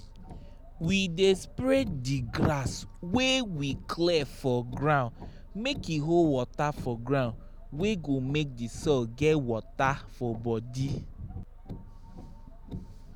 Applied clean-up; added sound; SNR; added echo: none; Car; 13 dB; none.